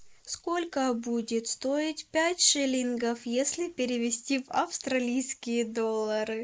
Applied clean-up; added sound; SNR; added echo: neural mask model Resemble Enhance denoiser.